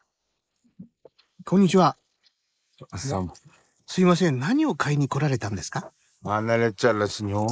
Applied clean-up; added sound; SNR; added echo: neural mask model Resemble Enhance denoiser.